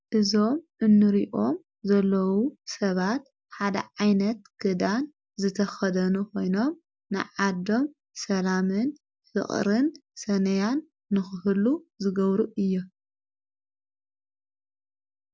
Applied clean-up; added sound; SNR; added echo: none; none; none; none.